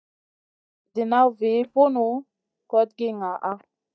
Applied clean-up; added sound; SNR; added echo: neural mask model DeepFilterNet 3.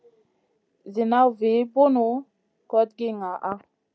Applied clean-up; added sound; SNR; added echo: none; none; none; none.